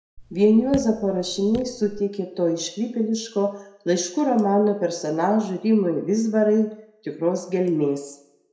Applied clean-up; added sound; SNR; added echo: none; Raindrop / Drip; 16 dB; reverberation time 0.6 s.